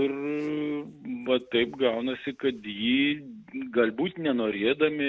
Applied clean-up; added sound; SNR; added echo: none; none; none; none.